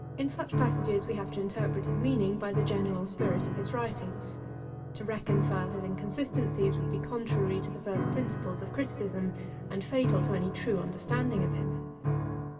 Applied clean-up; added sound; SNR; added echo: none; Piano; -1 dB; reverberation time 1.9 s.